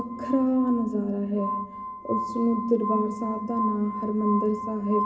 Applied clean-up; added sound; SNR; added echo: none; Glass; 6 dB; reverberation time 0.4 s.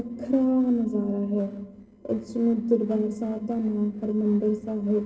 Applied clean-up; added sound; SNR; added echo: neural separator model SepFormer DNS4.